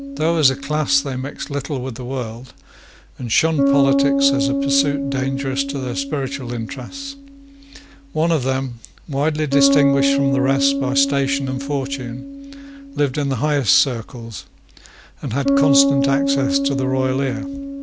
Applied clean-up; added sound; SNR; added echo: none; Bass guitar; 1 dB; none.